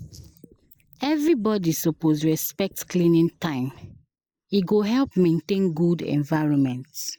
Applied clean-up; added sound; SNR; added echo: neural mask model Resemble Enhance denoiser.